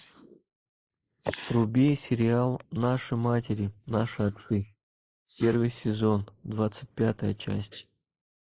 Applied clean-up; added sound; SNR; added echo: neural mask model Resemble Enhance denoiser.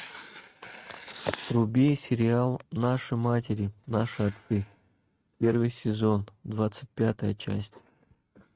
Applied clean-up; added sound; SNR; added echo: neural mask model RNNoise.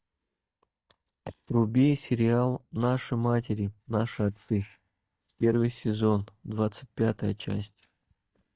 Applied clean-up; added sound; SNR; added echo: neural mask model DeepFilterNet 3.